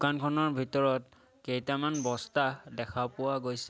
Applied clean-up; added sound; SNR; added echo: none; Tambourine; 20 dB; none.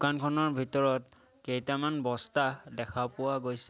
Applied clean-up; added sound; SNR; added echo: none; none; none; none.